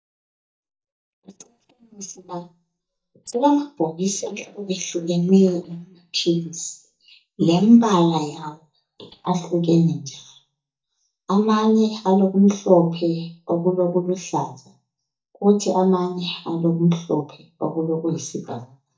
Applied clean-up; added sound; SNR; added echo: neural mask model DeepFilterNet 3.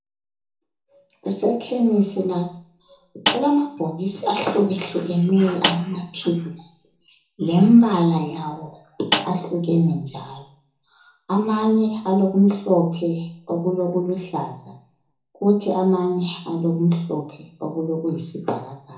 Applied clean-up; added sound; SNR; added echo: none; Snare drum; 4 dB; reverberation time 0.7 s.